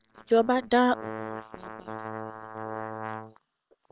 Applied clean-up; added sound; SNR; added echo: neural separator model SepFormer WHAM!.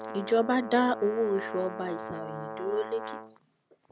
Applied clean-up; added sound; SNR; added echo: none; Brass instrument; 10 dB; none.